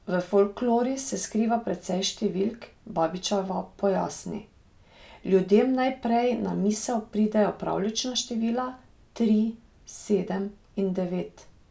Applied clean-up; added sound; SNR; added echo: none; none; none; none.